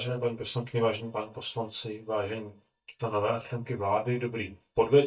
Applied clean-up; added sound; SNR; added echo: neural mask model DeepFilterNet 3.